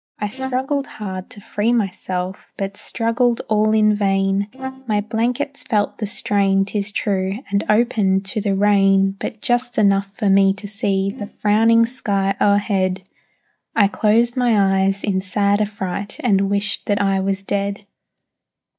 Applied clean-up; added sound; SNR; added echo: neural mask model DeepFilterNet 3.